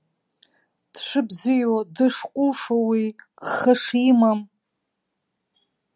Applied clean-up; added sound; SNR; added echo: none; none; none; none.